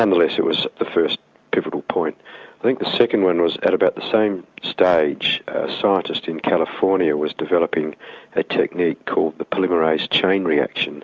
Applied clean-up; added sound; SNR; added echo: none; none; none; none.